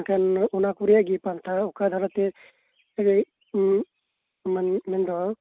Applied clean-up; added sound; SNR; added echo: none; none; none; none.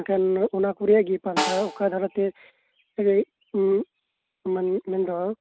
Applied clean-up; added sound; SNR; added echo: none; Snare drum; 9 dB; none.